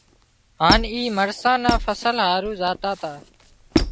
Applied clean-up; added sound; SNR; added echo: none; Squeak; 4 dB; none.